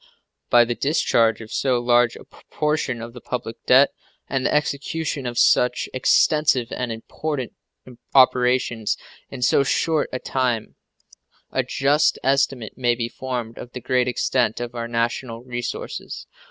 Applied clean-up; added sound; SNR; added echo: none; none; none; none.